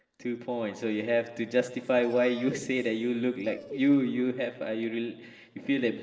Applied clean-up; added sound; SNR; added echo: neural separator model SepFormer DNS4.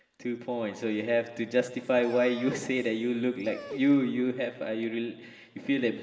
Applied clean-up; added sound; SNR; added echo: none; Dog; 17 dB; reverberation time 1.8 s.